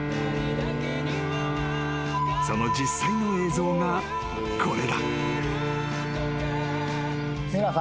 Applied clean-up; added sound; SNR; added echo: none; Bowed string instrument; 3 dB; none.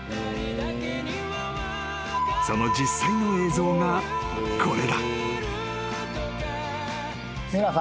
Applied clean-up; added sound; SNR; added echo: none; none; none; none.